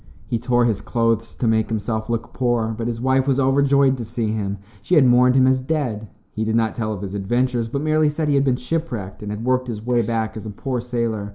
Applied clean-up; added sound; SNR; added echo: neural mask model Resemble Enhance denoiser.